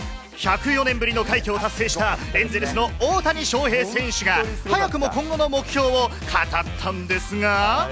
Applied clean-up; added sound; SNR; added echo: none; none; none; none.